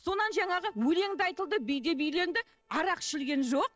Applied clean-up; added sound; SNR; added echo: neural separator model SepFormer DNS4.